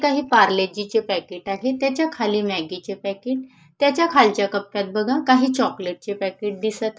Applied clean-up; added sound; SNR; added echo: neural mask model Resemble Enhance denoiser.